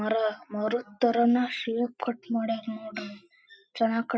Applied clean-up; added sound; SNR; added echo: none; none; none; none.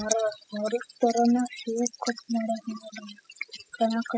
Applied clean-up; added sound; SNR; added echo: classical method spectral subtraction.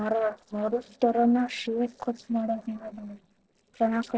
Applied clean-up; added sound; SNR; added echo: neural separator model SepFormer DNS4.